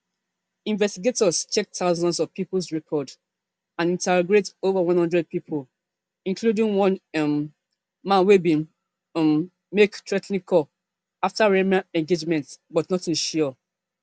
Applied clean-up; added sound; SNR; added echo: none; none; none; none.